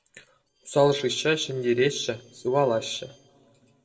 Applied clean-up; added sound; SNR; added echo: neural separator model SepFormer DNS4.